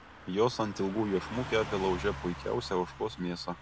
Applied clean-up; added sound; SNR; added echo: none; Car passing by / Truck; 11 dB; none.